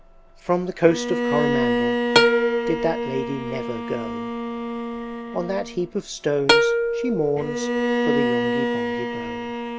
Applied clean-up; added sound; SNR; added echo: none; Bowed string instrument + Plucked string instrument; -4 dB; none.